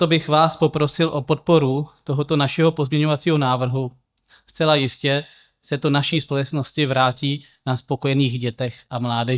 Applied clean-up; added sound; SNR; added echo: neural mask model DeepFilterNet 3.